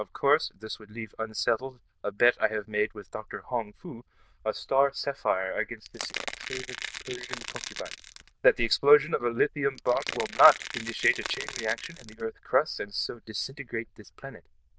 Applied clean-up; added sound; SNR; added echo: neural diffusion model UNIVERSE++.